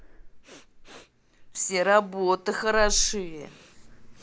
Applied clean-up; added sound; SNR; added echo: none; Breathing; 9 dB; none.